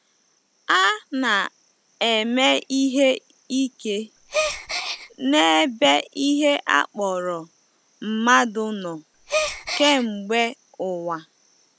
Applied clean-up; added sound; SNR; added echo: none; Gasp; 5 dB; none.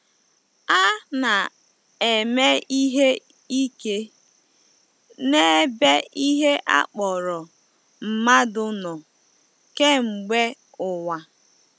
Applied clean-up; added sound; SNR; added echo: none; none; none; none.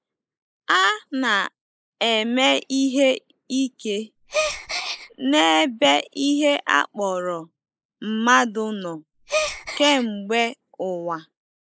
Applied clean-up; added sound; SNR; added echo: neural mask model Resemble Enhance denoiser.